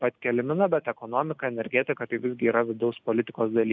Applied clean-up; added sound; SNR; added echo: none; none; none; none.